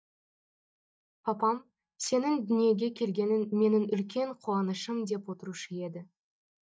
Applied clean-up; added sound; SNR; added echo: neural mask model DeepFilterNet 3.